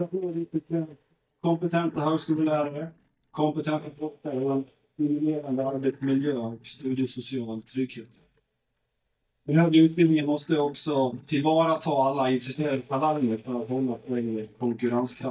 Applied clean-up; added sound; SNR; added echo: neural mask model DeepFilterNet 3.